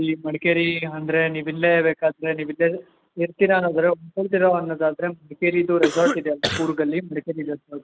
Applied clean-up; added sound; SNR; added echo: none; Cough; 3 dB; none.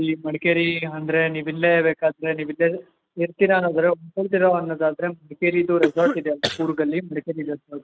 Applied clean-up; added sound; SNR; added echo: neural mask model RNNoise.